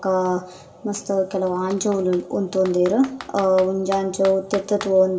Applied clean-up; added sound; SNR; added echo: none; Computer keyboard; 20 dB; reverberation time 1.2 s.